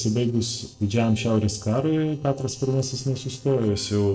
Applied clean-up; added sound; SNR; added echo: neural separator model SepFormer DNS4.